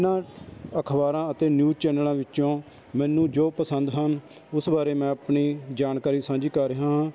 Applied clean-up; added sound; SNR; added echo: none; none; none; none.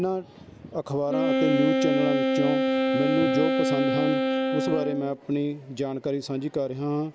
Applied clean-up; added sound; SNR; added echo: none; Wind instrument, woodwind instrument; -2 dB; none.